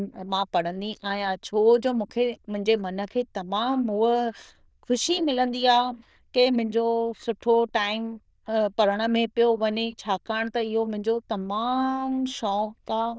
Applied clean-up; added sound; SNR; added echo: neural diffusion model UNIVERSE++.